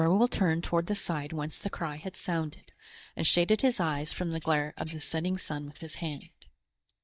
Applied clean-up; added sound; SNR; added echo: neural mask model DeepFilterNet 3.